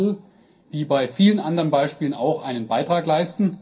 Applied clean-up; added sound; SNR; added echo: none; none; none; reverberation time 0.3 s.